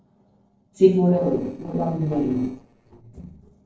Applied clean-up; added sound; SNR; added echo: neural separator model SepFormer DNS4.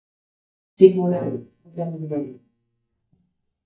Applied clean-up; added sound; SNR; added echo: neural mask model DeepFilterNet 3.